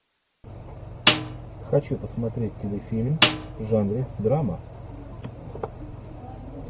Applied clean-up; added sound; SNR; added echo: none; Snare drum; -1 dB; none.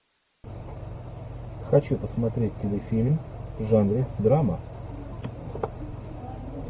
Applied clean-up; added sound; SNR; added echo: none; none; none; none.